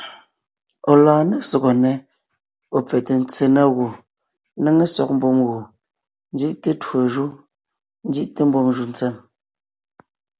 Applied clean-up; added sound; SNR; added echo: none; none; none; none.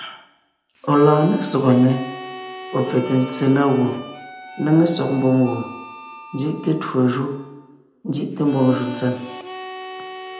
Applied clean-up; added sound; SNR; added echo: none; Harmonica; 16 dB; reverberation time 0.8 s.